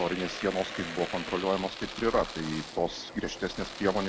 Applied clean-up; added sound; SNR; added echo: none; Domestic sounds, home sounds; 9 dB; none.